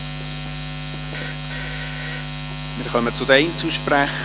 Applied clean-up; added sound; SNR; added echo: none; Fart; 13 dB; none.